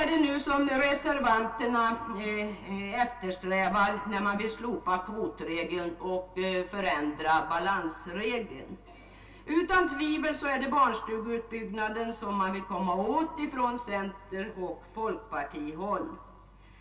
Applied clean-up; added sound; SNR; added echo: none; none; none; reverberation time 0.2 s.